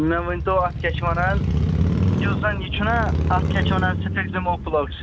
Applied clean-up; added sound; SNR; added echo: none; Motorcycle; -2 dB; none.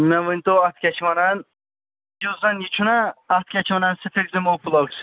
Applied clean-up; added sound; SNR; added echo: none; none; none; none.